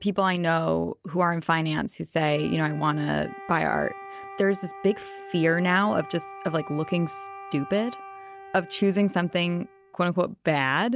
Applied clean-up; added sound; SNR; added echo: none; Wind instrument, woodwind instrument; 17 dB; none.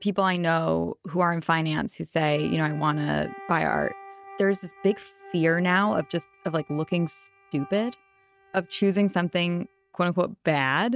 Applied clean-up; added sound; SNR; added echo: neural mask model RNNoise.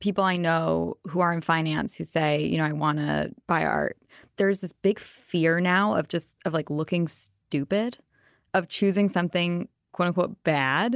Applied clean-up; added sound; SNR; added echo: none; none; none; none.